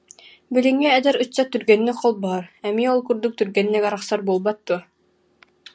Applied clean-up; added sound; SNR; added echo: none; none; none; none.